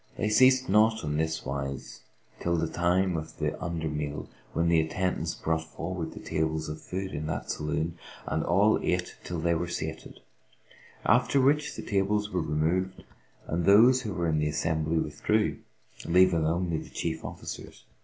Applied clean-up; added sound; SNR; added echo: none; none; none; none.